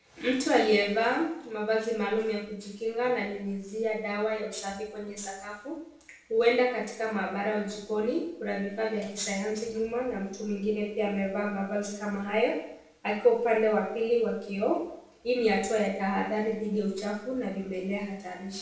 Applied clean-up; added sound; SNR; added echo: none; none; none; reverberation time 0.7 s.